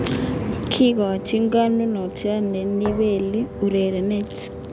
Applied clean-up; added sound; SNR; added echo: none; Wind instrument, woodwind instrument + Thump, thud; 13 dB; none.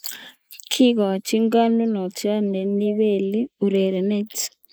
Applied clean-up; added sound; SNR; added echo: neural mask model Resemble Enhance denoiser.